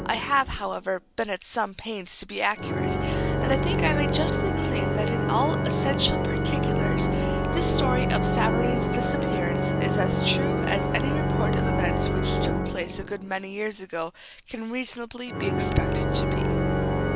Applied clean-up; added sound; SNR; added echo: none; Organ; -5 dB; none.